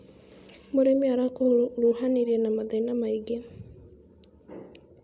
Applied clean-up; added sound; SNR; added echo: none; none; none; none.